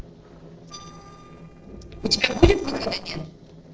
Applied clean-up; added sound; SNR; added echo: neural separator model SepFormer DNS4.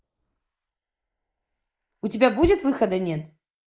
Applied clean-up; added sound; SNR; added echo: neural mask model Resemble Enhance denoiser.